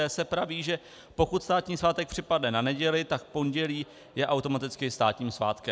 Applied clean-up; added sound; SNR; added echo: none; none; none; none.